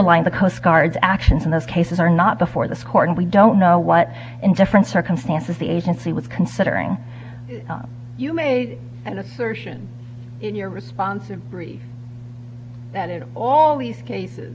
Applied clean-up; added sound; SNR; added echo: none; none; none; none.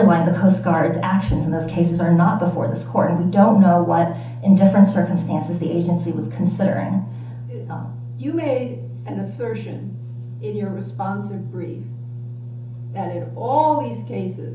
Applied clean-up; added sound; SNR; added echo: none; none; none; reverberation time 1.2 s.